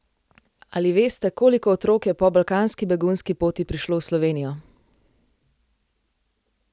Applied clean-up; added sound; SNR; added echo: none; none; none; none.